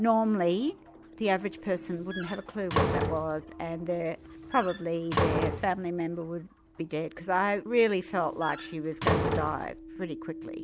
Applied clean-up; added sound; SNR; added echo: none; Slam; 2 dB; none.